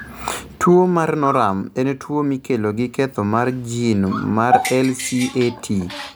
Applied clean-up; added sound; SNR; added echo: none; Dog; 9 dB; none.